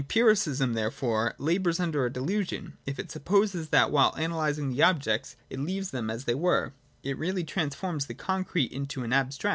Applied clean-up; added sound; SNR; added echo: none; none; none; none.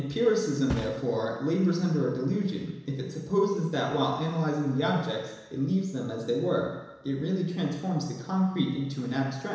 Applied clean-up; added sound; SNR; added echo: none; Thump, thud; 19 dB; reverberation time 1.0 s.